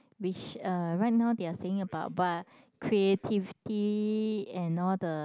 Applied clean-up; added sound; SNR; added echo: none; none; none; none.